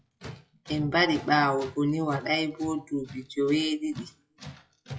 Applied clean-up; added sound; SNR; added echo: classical method WPE with log-MMSE.